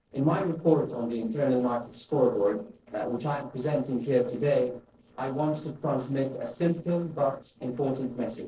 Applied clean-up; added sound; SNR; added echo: neural separator model SepFormer DNS4.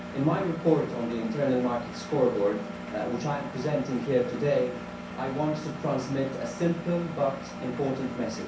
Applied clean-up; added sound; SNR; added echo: none; Engine; 10 dB; reverberation time 0.6 s.